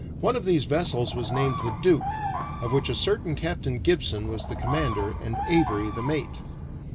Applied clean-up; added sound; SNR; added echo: none; Bird vocalization, bird call, bird song + Aircraft; 6 dB; none.